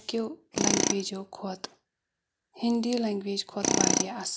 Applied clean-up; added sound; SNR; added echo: none; Tools; 0 dB; none.